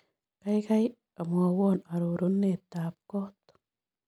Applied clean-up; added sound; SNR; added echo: none; none; none; none.